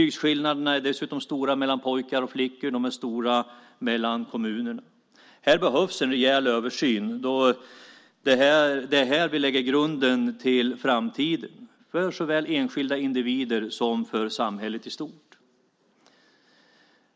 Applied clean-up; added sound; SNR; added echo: none; none; none; none.